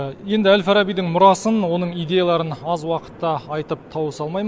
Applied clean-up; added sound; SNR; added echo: none; none; none; none.